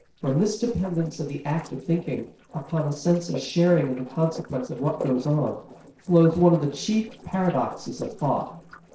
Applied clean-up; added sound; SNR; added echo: neural separator model SepFormer DNS4.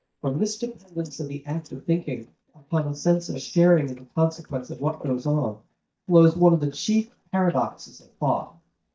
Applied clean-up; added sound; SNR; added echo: neural mask model DeepFilterNet 3.